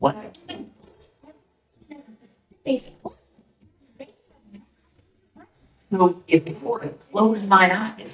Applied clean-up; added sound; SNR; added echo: neural mask model DeepFilterNet 3.